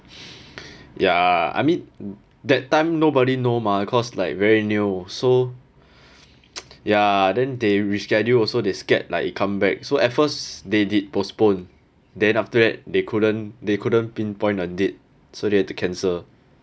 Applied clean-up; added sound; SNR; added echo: none; none; none; none.